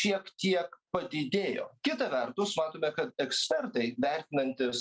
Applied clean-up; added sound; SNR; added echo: none; none; none; none.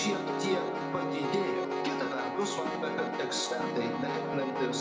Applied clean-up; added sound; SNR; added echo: none; Piano; -1 dB; reverberation time 0.6 s.